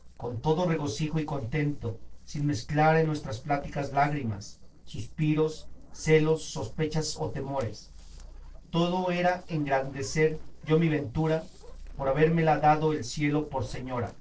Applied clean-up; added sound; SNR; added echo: neural separator model SepFormer DNS4.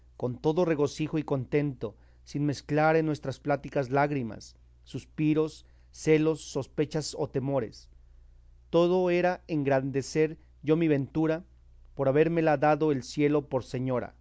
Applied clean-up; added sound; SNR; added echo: none; none; none; none.